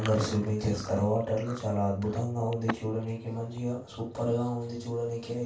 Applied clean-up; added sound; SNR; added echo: none; Chewing, mastication; 15 dB; reverberation time 0.2 s.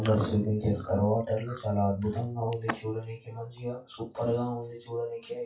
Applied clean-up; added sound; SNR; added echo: classical method WPE with log-MMSE.